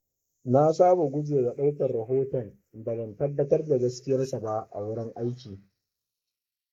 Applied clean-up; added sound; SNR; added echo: neural mask model Resemble Enhance denoiser.